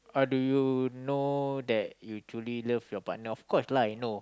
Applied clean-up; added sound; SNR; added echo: none; none; none; none.